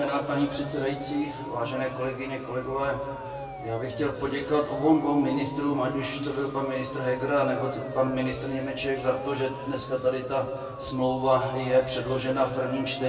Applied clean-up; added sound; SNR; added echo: none; Siren; 13 dB; reverberation time 2.0 s.